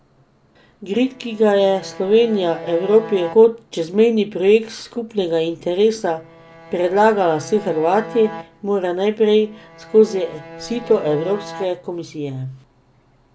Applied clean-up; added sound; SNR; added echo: none; Bowed string instrument; 17 dB; none.